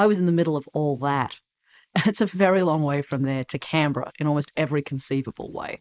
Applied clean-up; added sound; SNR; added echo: neural mask model Resemble Enhance denoiser.